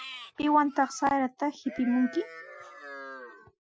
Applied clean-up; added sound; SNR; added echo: classical method Wiener filter.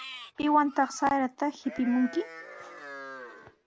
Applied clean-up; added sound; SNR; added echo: none; Livestock, farm animals, working animals; 15 dB; none.